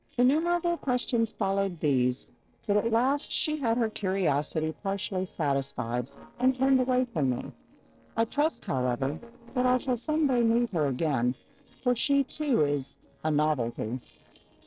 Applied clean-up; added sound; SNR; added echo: neural separator model SepFormer DNS4.